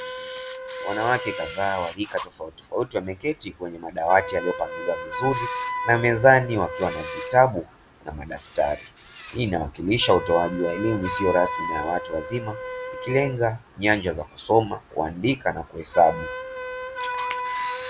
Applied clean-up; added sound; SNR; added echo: none; Camera + Wind instrument, woodwind instrument; 8 dB; none.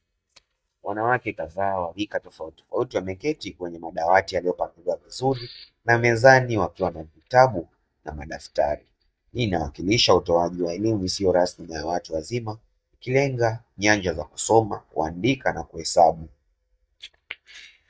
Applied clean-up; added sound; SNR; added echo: neural mask model DeepFilterNet 3.